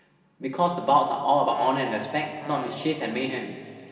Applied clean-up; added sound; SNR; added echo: none; Brass instrument; 17 dB; reverberation time 2.5 s.